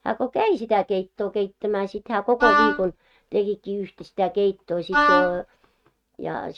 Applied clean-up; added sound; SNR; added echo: neural mask model RNNoise.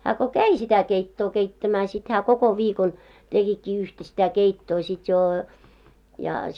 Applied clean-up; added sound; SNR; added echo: none; none; none; none.